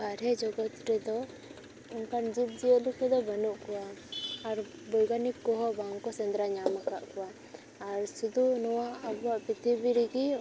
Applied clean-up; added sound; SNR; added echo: none; none; none; none.